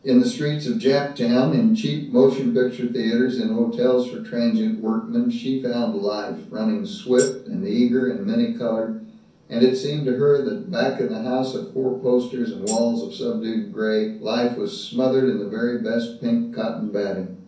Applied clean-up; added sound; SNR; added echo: none; Tambourine; 15 dB; reverberation time 0.6 s.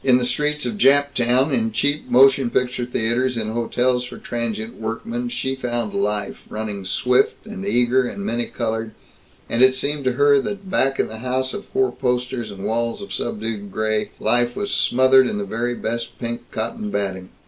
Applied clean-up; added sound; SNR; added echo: none; none; none; none.